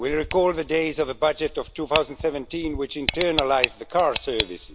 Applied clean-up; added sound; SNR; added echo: none; Tick; 8 dB; none.